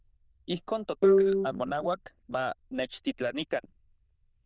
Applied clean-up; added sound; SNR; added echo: neural diffusion model UNIVERSE++.